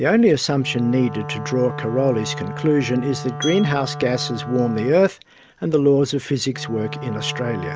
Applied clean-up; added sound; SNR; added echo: none; Glass + Wind instrument, woodwind instrument; 11 dB; none.